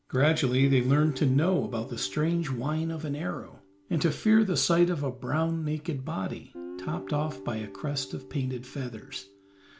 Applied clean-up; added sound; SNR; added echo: none; Guitar; 17 dB; none.